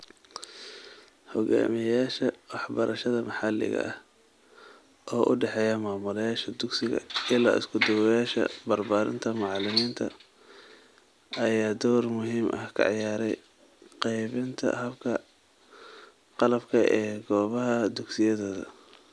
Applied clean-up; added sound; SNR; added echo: none; none; none; none.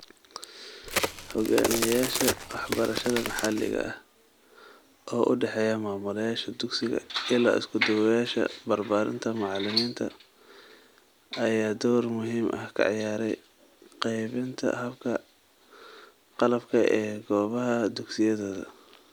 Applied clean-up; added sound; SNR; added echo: none; Crack; 4 dB; none.